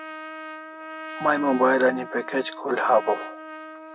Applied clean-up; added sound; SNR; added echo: none; Trumpet; 12 dB; none.